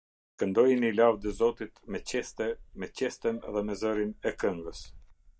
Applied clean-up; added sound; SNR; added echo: neural mask model DeepFilterNet 3.